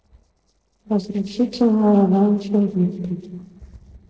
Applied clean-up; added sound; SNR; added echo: neural separator model SepFormer DNS4.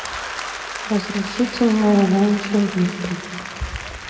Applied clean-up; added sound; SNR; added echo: none; Applause / Crowd; 10 dB; reverberation time 2.5 s.